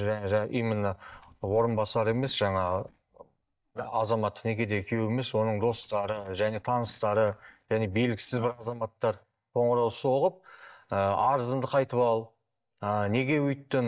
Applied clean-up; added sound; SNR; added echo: neural mask model DeepFilterNet 3.